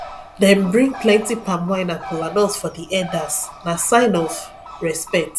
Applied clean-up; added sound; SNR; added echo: none; Bird; 16 dB; none.